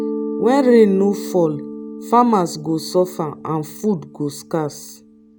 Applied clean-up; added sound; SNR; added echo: none; Mallet percussion; 11 dB; none.